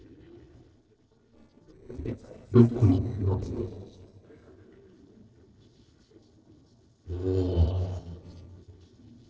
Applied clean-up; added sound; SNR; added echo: neural separator model SepFormer DNS4.